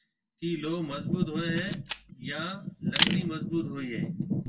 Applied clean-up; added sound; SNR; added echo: none; Camera; 4 dB; reverberation time 0.1 s.